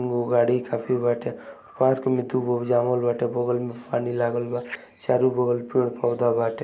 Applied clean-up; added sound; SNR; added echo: none; none; none; none.